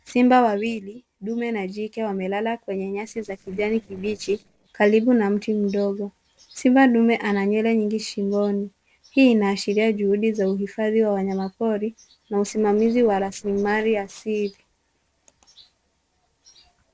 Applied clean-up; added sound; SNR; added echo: neural separator model SepFormer DNS4.